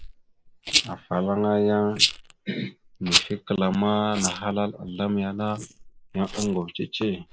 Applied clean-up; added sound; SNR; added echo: neural mask model Resemble Enhance denoiser.